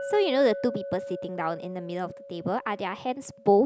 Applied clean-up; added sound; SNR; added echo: none; Chink, clink; 11 dB; none.